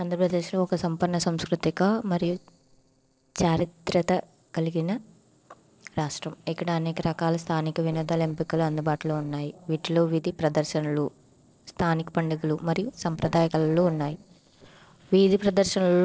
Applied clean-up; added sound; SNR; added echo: neural separator model SepFormer DNS4.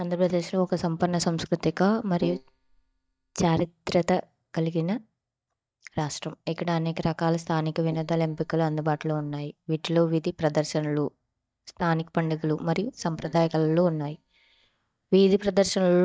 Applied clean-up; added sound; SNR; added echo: neural mask model DeepFilterNet 3.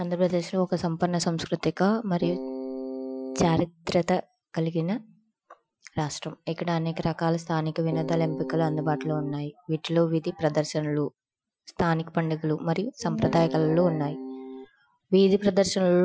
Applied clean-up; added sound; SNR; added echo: classical method Wiener filter.